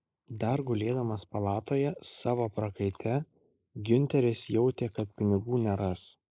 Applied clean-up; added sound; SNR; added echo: neural mask model Resemble Enhance denoiser.